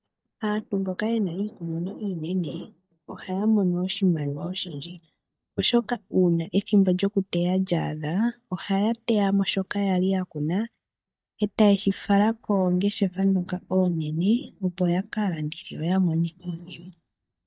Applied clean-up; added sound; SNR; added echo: neural mask model DeepFilterNet 3.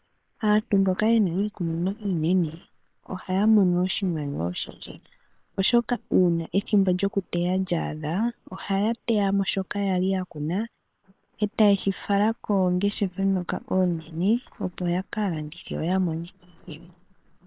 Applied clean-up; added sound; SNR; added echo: neural separator model SepFormer WHAM!.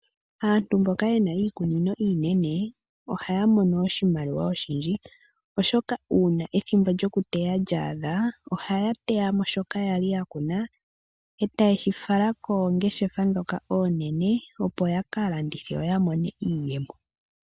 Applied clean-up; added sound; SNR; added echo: none; none; none; none.